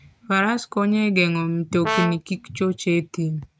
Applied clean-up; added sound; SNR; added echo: neural mask model RNNoise.